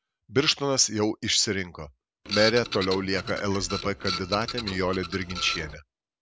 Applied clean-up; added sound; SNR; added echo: none; Printer; 7 dB; none.